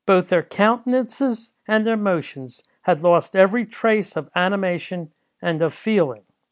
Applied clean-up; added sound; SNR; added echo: none; none; none; none.